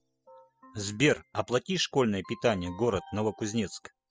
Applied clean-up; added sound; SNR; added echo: classical method spectral subtraction.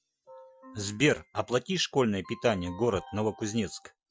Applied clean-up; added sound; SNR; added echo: classical method Wiener filter.